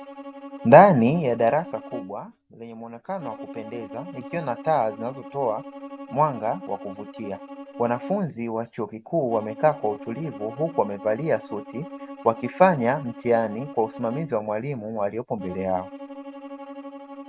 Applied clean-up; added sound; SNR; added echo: none; Bowed string instrument; 15 dB; none.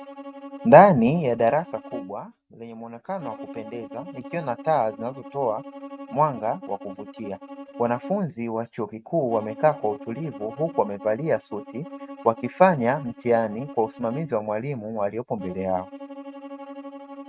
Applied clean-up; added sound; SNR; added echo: neural mask model RNNoise.